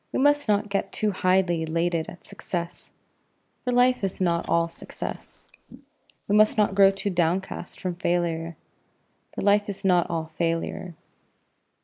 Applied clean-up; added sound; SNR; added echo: neural mask model Resemble Enhance denoiser.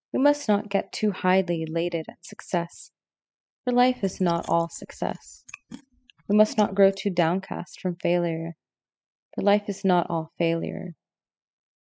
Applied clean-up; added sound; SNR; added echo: classical method spectral subtraction.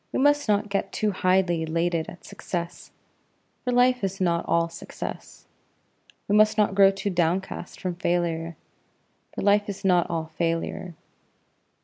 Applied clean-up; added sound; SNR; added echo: none; none; none; none.